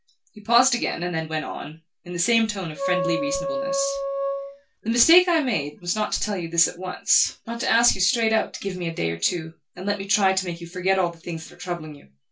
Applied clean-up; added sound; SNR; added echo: none; Wind instrument, woodwind instrument; 3 dB; reverberation time 0.2 s.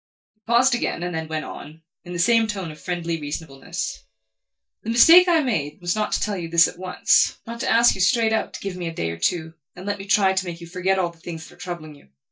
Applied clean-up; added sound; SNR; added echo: neural mask model DeepFilterNet 3.